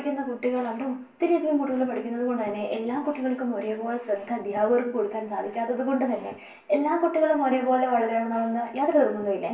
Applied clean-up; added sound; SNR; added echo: none; none; none; reverberation time 0.1 s.